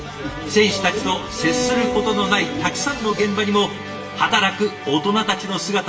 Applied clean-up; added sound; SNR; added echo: none; Bowed string instrument; 6 dB; reverberation time 0.7 s.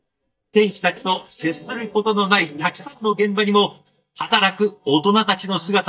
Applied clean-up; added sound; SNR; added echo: neural mask model DeepFilterNet 3.